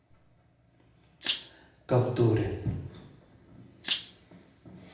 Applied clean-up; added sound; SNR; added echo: none; Rattle (instrument); -3 dB; reverberation time 0.8 s.